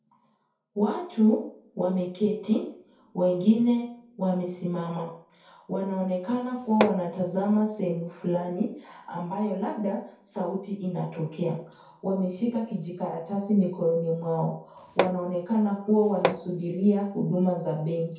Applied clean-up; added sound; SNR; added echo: none; Hammer; 5 dB; reverberation time 0.6 s.